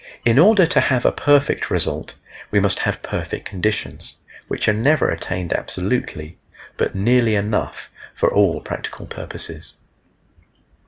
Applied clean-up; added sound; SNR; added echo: none; none; none; none.